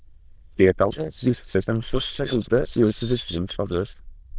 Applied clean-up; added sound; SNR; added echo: neural diffusion model UNIVERSE++.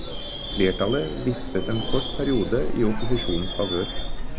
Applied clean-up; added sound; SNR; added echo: none; Screech / Subway, metro, underground; 0 dB; none.